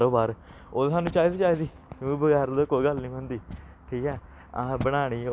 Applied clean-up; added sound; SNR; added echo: none; none; none; none.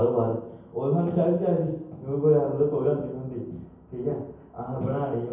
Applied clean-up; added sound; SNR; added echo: none; none; none; reverberation time 0.9 s.